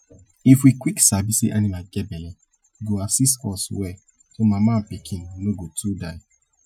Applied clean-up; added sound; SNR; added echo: classical method Wiener filter.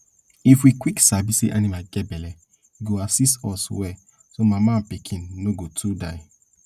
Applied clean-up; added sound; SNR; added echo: none; none; none; none.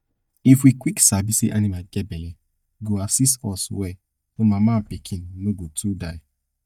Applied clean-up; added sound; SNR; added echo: neural mask model DeepFilterNet 3.